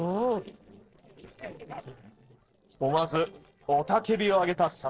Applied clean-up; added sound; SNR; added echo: neural separator model SepFormer DNS4.